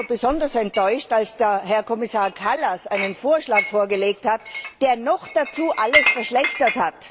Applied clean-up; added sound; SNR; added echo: none; Chink, clink; 6 dB; none.